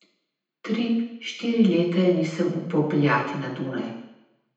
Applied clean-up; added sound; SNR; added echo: none; none; none; reverberation time 0.9 s.